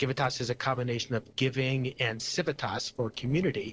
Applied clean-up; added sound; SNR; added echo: neural separator model SepFormer DNS4.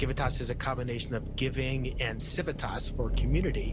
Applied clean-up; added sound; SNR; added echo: none; Engine; 0 dB; none.